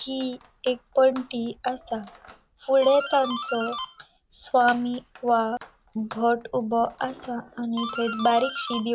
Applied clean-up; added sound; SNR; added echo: none; Doorbell; 13 dB; none.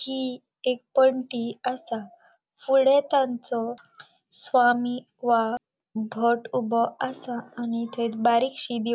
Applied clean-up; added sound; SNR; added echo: none; none; none; none.